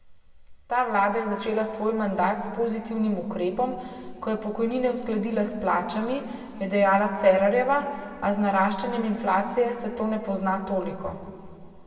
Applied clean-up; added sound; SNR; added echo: none; none; none; reverberation time 2.1 s.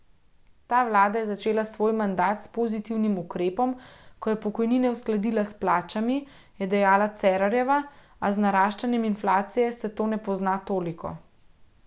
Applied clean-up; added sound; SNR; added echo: none; none; none; none.